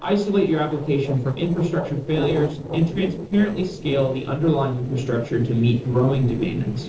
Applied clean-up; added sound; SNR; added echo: neural separator model SepFormer DNS4.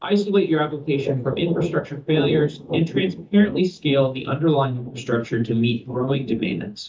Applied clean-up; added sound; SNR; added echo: neural mask model DeepFilterNet 3.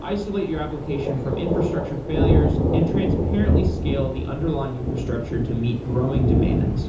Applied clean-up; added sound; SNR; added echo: none; Thunder; -3 dB; reverberation time 0.6 s.